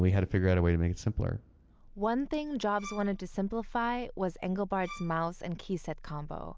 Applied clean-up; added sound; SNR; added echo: none; Bowed string instrument; 18 dB; none.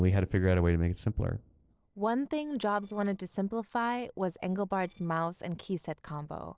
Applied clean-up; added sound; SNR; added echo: neural separator model SepFormer DNS4.